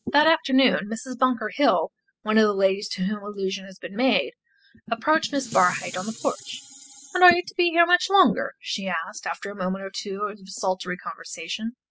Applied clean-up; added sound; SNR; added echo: classical method spectral subtraction.